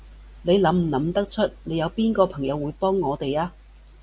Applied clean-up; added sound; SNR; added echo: none; none; none; none.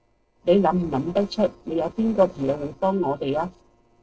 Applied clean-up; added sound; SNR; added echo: neural separator model SepFormer DNS4.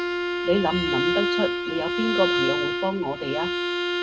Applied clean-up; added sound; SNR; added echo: none; Bowed string instrument; -2 dB; reverberation time 0.2 s.